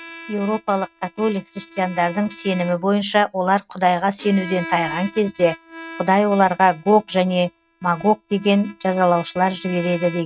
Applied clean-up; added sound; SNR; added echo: neural mask model RNNoise.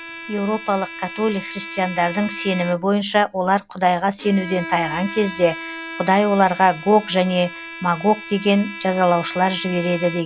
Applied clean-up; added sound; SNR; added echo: none; Bowed string instrument; 13 dB; none.